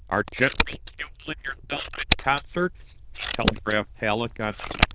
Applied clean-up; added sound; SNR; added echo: neural diffusion model UNIVERSE++.